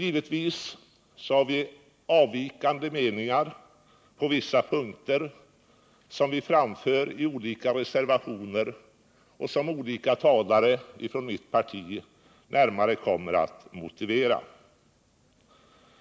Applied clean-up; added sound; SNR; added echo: none; none; none; none.